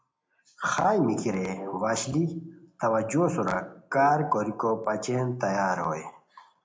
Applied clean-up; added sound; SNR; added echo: none; Brass instrument; 16 dB; reverberation time 0.2 s.